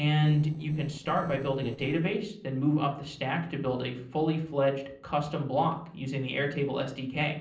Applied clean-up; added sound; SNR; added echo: neural separator model SepFormer DNS4.